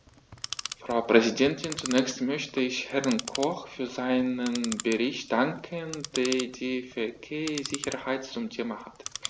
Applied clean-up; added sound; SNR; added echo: none; Clock; 12 dB; none.